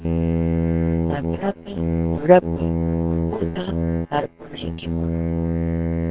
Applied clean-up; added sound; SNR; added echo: neural separator model SepFormer WHAMR!.